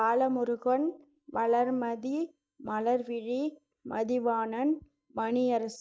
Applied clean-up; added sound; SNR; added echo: neural mask model DeepFilterNet 3.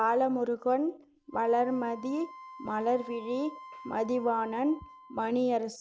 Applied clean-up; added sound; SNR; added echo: none; Wind instrument, woodwind instrument; 19 dB; none.